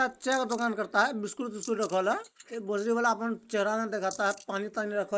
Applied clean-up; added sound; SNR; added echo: neural mask model Resemble Enhance denoiser.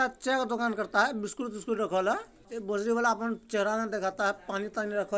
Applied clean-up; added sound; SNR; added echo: none; none; none; none.